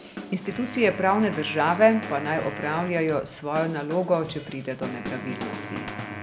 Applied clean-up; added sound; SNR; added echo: none; Wind instrument, woodwind instrument + Drum / Drum kit; 11 dB; none.